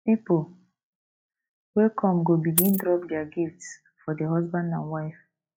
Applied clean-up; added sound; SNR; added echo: classical method log-MMSE.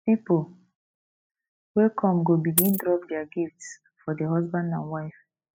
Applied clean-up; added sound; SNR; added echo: classical method spectral subtraction.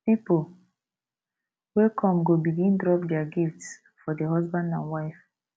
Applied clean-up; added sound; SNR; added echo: none; none; none; none.